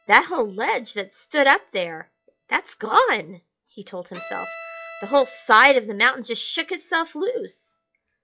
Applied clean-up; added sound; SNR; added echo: classical method log-MMSE.